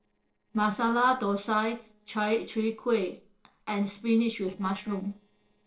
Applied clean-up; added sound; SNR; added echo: neural separator model SepFormer DNS4.